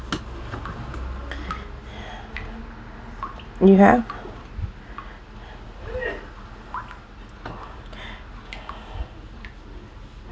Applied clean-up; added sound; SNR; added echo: none; Drip; 19 dB; none.